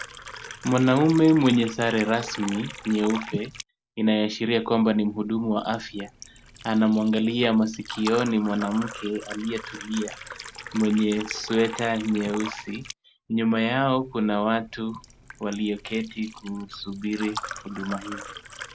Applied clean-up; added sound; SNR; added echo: none; Liquid; 15 dB; none.